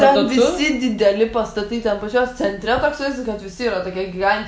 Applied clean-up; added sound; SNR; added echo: none; none; none; none.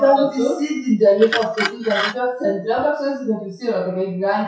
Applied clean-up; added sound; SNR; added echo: classical method WPE with log-MMSE.